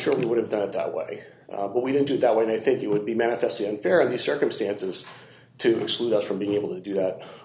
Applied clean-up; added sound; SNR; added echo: none; none; none; none.